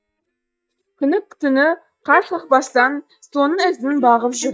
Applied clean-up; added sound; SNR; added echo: neural mask model DeepFilterNet 3.